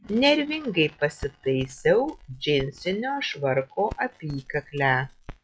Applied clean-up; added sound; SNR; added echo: classical method log-MMSE.